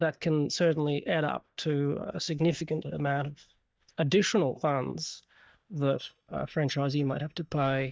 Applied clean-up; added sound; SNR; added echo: neural mask model DeepFilterNet 3.